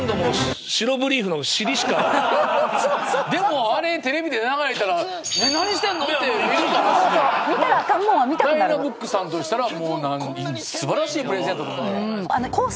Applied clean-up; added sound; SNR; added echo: none; none; none; none.